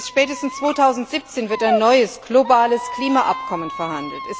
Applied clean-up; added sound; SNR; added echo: none; Squeak; 10 dB; none.